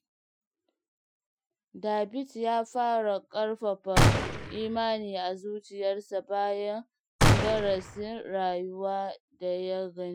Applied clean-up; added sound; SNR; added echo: classical method Wiener filter.